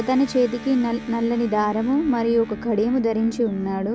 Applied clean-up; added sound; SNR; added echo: none; Electric guitar; 13 dB; none.